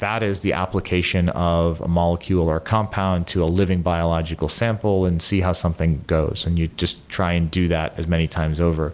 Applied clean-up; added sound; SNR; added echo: none; none; none; none.